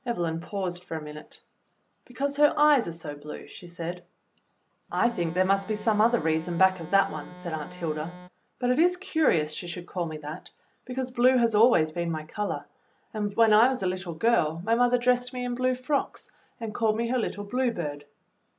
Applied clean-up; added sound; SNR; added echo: none; Organ; 15 dB; none.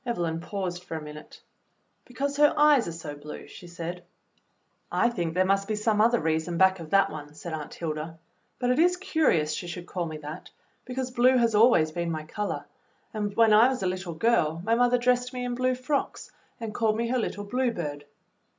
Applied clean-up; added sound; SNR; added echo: none; none; none; none.